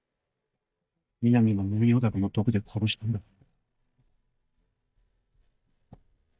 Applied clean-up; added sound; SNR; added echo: neural mask model DeepFilterNet 3.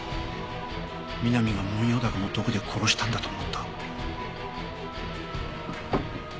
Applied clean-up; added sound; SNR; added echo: none; none; none; none.